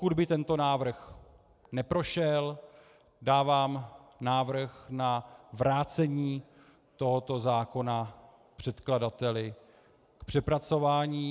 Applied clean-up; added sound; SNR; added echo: none; none; none; none.